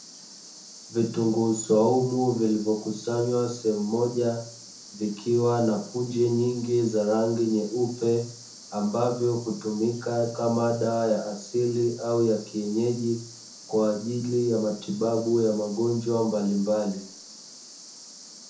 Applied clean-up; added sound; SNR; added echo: none; Cricket; 19 dB; reverberation time 0.6 s.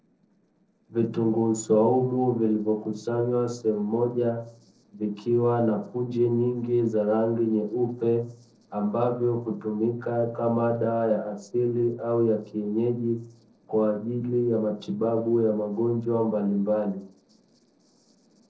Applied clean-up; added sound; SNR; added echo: neural separator model SepFormer DNS4.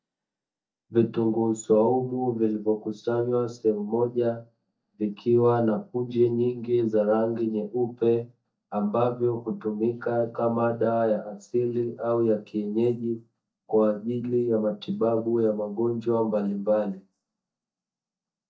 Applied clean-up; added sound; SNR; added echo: neural mask model DeepFilterNet 3.